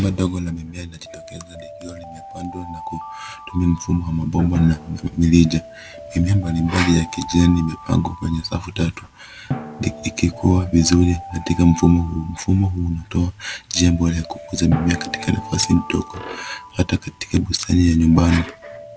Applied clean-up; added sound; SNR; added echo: none; Alarm + Drum; 15 dB; none.